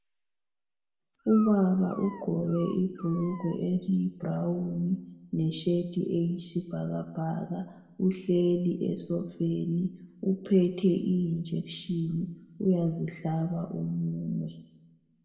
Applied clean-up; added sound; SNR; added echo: none; Dog; 17 dB; reverberation time 0.9 s.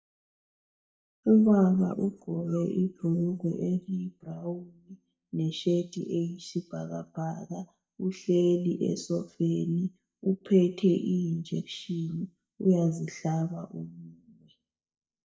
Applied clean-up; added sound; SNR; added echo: neural mask model DeepFilterNet 3.